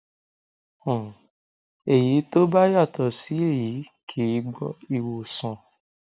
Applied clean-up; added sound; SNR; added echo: none; none; none; none.